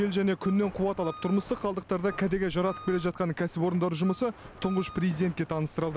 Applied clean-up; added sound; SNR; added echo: none; Wind instrument, woodwind instrument + Walk, footsteps; 17 dB; none.